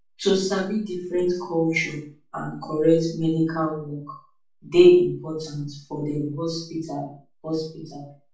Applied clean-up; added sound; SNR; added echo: none; none; none; reverberation time 0.3 s.